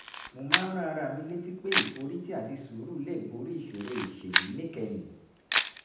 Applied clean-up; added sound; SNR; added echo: none; Camera; -2 dB; reverberation time 0.8 s.